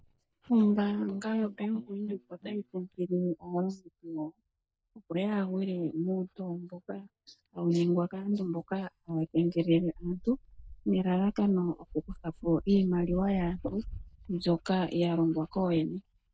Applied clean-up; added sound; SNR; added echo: neural mask model DeepFilterNet 3.